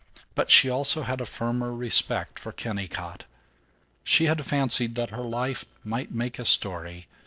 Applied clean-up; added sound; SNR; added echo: neural separator model SepFormer DNS4.